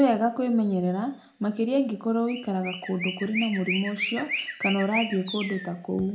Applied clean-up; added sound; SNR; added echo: none; Chirp, tweet; 9 dB; reverberation time 0.4 s.